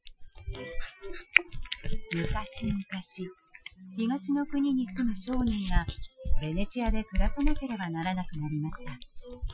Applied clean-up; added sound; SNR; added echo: classical method Wiener filter.